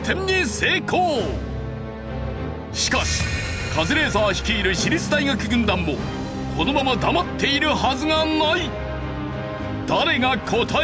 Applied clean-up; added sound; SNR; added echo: none; none; none; none.